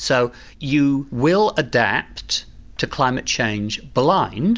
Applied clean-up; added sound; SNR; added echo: none; none; none; none.